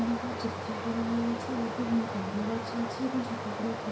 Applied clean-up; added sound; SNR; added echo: none; Stream; 3 dB; reverberation time 0.7 s.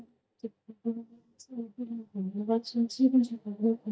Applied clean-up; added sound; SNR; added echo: neural mask model DeepFilterNet 3.